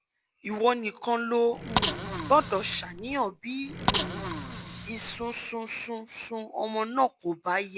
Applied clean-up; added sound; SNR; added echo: none; Bicycle; 4 dB; none.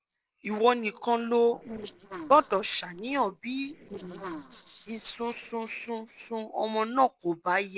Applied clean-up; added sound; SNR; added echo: neural separator model SepFormer DNS4.